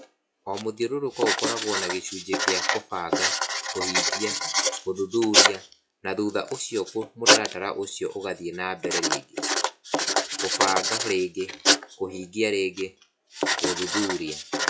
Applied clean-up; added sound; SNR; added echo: classical method WPE with log-MMSE.